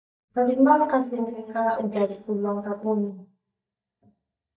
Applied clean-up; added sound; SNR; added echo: neural mask model DeepFilterNet 3.